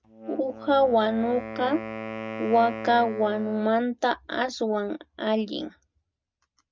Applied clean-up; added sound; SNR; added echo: none; Wind instrument, woodwind instrument; 13 dB; none.